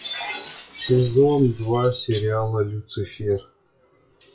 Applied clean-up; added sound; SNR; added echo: classical method WPE with log-MMSE.